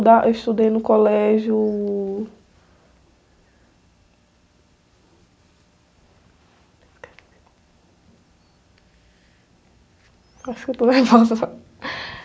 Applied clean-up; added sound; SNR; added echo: none; none; none; none.